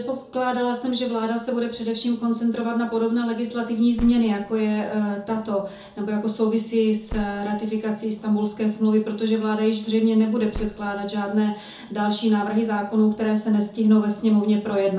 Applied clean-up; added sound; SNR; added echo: none; Car; 15 dB; reverberation time 0.6 s.